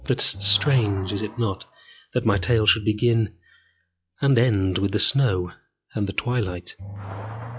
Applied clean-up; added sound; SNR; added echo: classical method log-MMSE.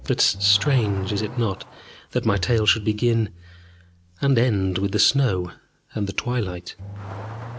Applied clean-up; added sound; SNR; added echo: none; Accelerating, revving, vroom / Car + Bowed string instrument; 14 dB; none.